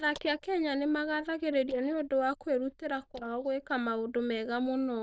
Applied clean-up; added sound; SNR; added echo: neural diffusion model UNIVERSE++.